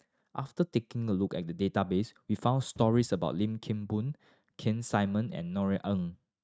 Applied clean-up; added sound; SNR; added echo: neural mask model RNNoise.